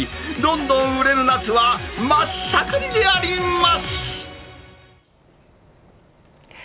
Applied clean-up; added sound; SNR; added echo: none; none; none; none.